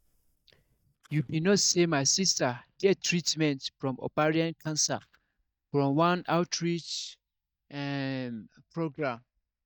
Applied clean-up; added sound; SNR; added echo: neural mask model DeepFilterNet 3.